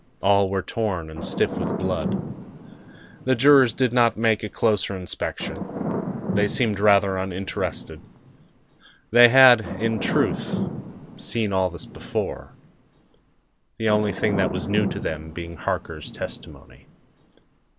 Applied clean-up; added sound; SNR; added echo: none; Thunder / Rain; 8 dB; none.